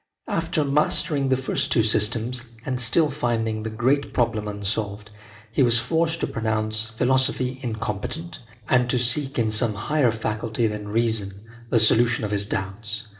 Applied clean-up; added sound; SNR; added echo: none; none; none; reverberation time 1.8 s.